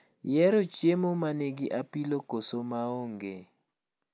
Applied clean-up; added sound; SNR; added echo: none; none; none; none.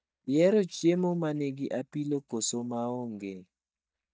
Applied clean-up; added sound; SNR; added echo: neural mask model DeepFilterNet 3.